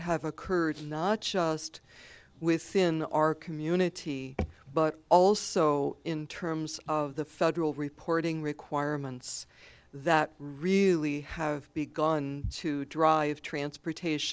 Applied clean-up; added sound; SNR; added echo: none; none; none; none.